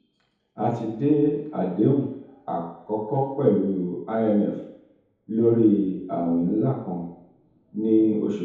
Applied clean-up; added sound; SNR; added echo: none; none; none; reverberation time 2.0 s.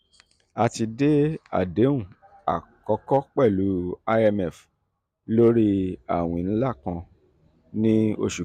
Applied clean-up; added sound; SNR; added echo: none; none; none; none.